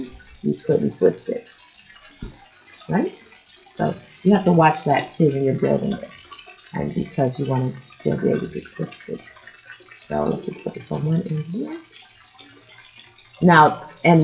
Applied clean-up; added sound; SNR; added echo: classical method WPE with log-MMSE.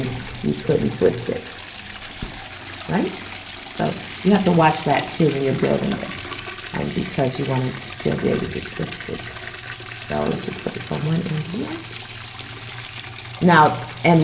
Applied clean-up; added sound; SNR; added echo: none; Liquid; 10 dB; reverberation time 0.6 s.